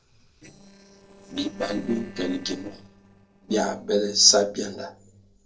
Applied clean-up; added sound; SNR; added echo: neural separator model SepFormer DNS4.